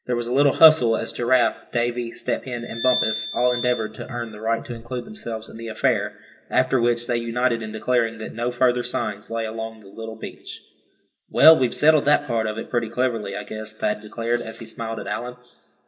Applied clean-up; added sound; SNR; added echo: none; Glass; 7 dB; reverberation time 1.0 s.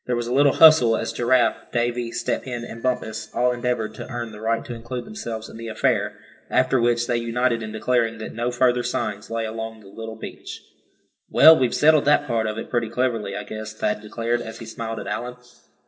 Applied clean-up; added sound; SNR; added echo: neural separator model SepFormer DNS4.